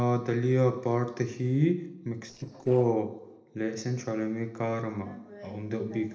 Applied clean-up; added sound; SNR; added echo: neural separator model SepFormer DNS4.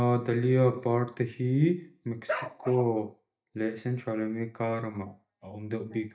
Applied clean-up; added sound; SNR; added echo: neural mask model DeepFilterNet 3.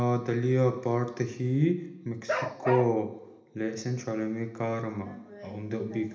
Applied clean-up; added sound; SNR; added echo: none; Bark; 4 dB; reverberation time 1.0 s.